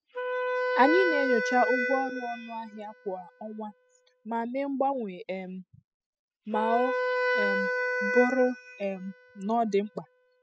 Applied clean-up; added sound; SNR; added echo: classical method spectral subtraction.